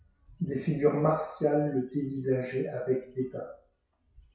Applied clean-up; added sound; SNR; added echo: classical method WPE with log-MMSE.